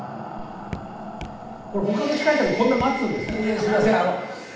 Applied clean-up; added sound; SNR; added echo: none; Raindrop / Drip; 15 dB; reverberation time 0.8 s.